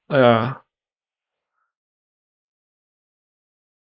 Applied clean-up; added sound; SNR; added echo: neural mask model Resemble Enhance denoiser.